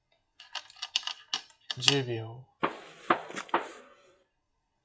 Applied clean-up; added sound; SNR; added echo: classical method WPE with log-MMSE.